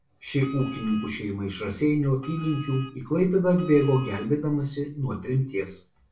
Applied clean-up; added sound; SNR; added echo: none; Wind instrument, woodwind instrument; 19 dB; reverberation time 0.3 s.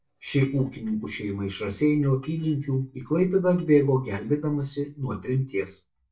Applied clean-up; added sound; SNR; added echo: neural mask model DeepFilterNet 3.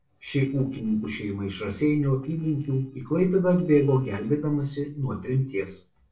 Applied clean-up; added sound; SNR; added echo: neural separator model SepFormer DNS4.